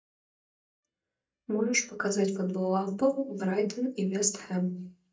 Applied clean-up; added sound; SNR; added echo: neural mask model DeepFilterNet 3.